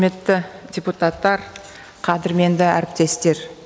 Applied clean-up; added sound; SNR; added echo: none; none; none; none.